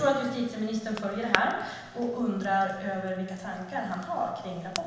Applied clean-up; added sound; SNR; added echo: none; Crackle; 11 dB; reverberation time 1.1 s.